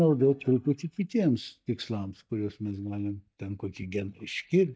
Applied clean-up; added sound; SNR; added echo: neural mask model DeepFilterNet 3.